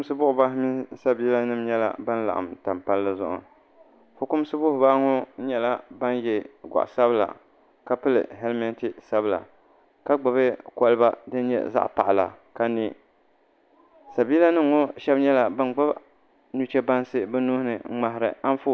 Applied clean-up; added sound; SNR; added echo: none; none; none; none.